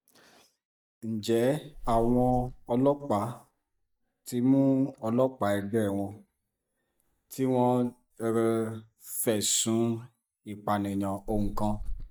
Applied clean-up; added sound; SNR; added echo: neural mask model DeepFilterNet 3.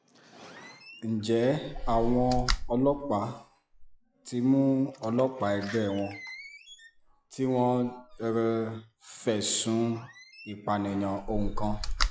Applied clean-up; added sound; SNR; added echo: classical method log-MMSE.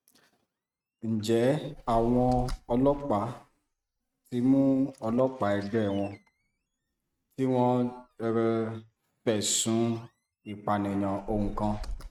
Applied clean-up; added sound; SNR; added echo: neural mask model RNNoise.